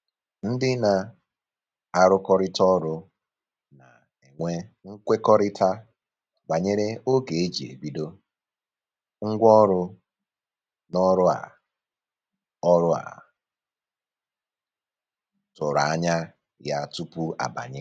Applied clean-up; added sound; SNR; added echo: none; none; none; none.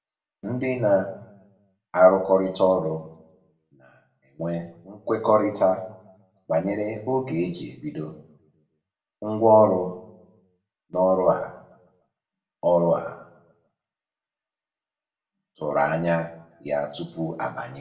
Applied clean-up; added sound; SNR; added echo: none; none; none; reverberation time 0.6 s.